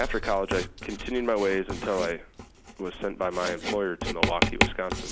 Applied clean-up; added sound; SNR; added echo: none; Writing; 2 dB; none.